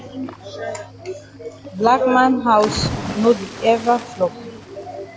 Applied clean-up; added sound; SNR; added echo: none; Cricket / Waves, surf; 12 dB; none.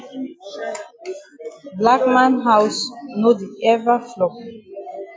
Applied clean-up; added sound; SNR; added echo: none; none; none; none.